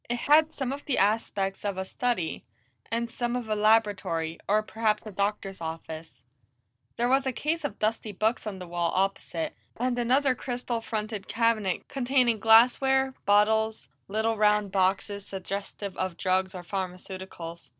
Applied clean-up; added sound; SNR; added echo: neural separator model SepFormer DNS4.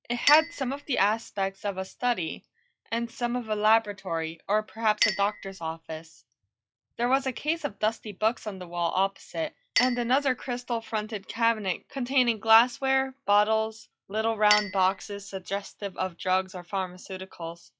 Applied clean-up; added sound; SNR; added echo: classical method log-MMSE.